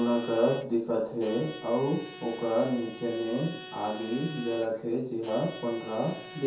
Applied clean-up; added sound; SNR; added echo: none; Bowed string instrument; 15 dB; reverberation time 0.6 s.